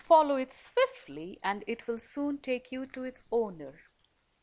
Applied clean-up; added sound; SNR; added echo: none; none; none; none.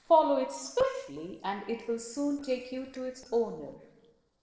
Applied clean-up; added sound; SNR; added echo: neural separator model SepFormer DNS4.